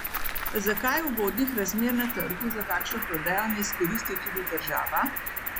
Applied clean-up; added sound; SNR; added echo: none; Cricket; 2 dB; none.